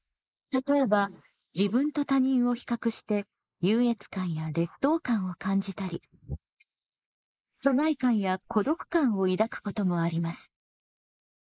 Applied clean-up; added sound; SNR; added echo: neural mask model Resemble Enhance denoiser.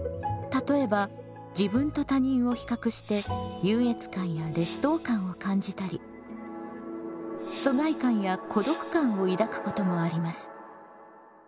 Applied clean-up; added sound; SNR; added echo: none; none; none; none.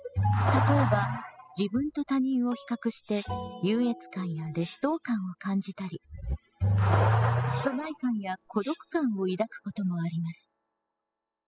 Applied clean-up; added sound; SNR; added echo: classical method spectral subtraction.